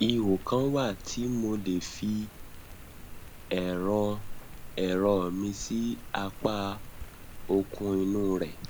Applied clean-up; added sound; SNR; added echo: none; Rain; 11 dB; none.